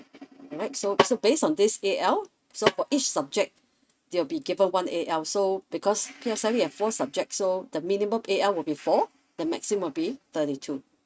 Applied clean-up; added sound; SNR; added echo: neural mask model RNNoise.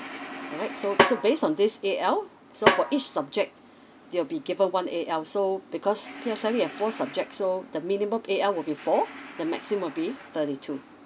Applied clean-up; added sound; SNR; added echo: none; Snare drum; 0 dB; none.